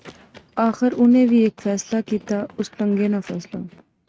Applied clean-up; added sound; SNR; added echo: neural mask model RNNoise.